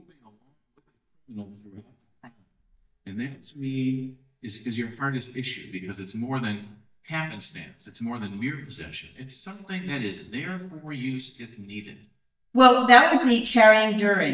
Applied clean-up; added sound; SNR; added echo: neural mask model DeepFilterNet 3.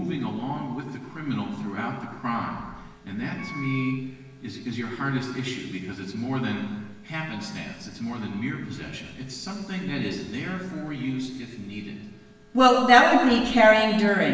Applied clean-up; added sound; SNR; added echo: none; Wind instrument, woodwind instrument; 15 dB; reverberation time 1.2 s.